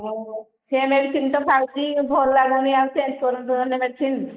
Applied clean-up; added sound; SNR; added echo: neural mask model Resemble Enhance denoiser.